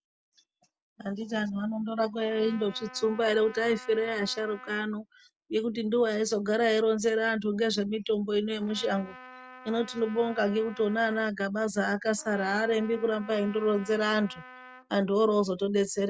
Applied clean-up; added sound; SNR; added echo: none; Trumpet; 19 dB; none.